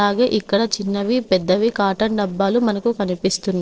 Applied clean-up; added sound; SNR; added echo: neural separator model SepFormer DNS4.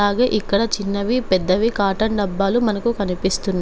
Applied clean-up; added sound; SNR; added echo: none; none; none; none.